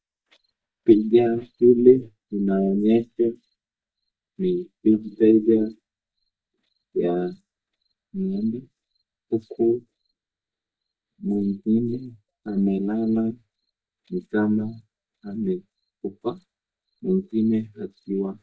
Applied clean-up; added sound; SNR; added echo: neural mask model DeepFilterNet 3.